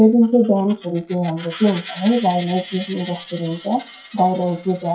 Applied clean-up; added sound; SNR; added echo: classical method WPE with log-MMSE.